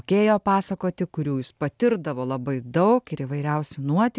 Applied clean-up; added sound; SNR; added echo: none; none; none; none.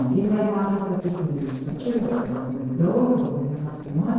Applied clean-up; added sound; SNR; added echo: neural separator model SepFormer DNS4.